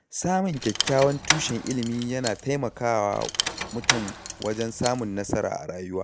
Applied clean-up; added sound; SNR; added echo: none; Rattle / Keys jangling; 3 dB; none.